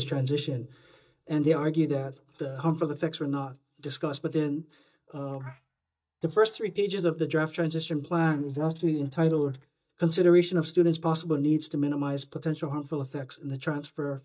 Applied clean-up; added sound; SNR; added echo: neural mask model DeepFilterNet 3.